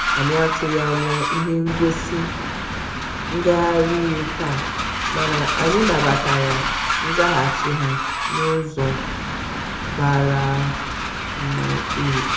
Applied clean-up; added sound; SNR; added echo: none; Train; 1 dB; reverberation time 0.6 s.